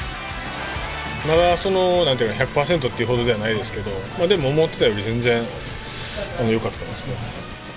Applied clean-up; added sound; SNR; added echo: none; none; none; none.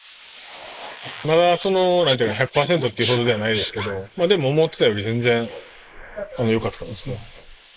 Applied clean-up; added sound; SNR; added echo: neural mask model Resemble Enhance denoiser.